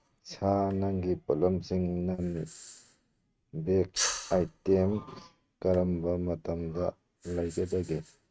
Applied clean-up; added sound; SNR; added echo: neural mask model RNNoise.